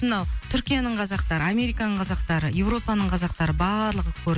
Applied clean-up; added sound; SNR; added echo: none; none; none; none.